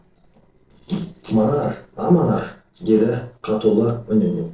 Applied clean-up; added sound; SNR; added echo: neural separator model SepFormer DNS4.